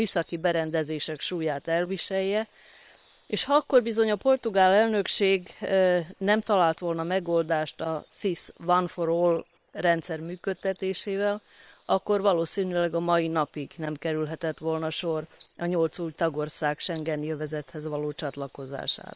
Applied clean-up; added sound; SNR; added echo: neural separator model SepFormer WHAM!.